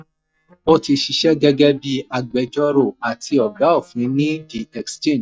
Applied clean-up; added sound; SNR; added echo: neural mask model DeepFilterNet 3.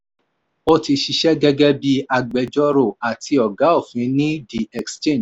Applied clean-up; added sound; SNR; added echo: none; none; none; none.